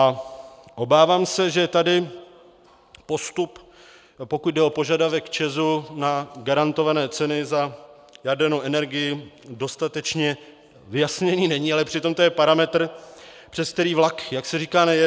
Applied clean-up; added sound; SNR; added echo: none; none; none; none.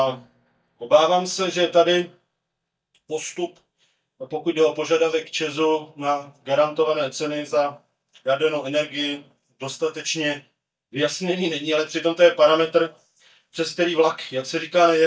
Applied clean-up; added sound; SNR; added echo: neural mask model DeepFilterNet 3.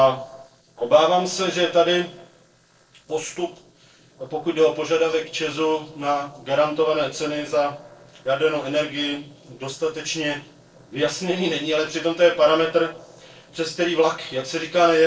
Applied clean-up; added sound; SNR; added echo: neural separator model SepFormer DNS4.